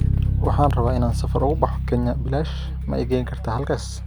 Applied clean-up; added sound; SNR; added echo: none; Bass guitar; -1 dB; none.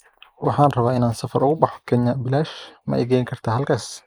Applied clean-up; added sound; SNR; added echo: neural mask model Resemble Enhance denoiser.